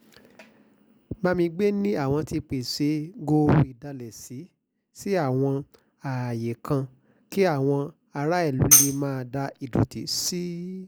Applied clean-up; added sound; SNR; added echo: none; Tambourine; -3 dB; none.